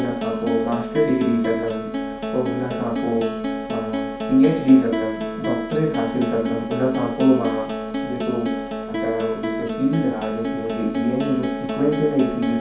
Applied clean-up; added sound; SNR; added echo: none; Acoustic guitar; 4 dB; reverberation time 0.6 s.